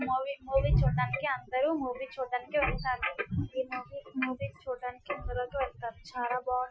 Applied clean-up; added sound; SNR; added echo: classical method Wiener filter.